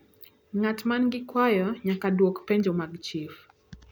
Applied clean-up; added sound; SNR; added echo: none; none; none; none.